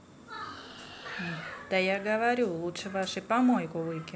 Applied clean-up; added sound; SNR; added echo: none; Animal; 18 dB; none.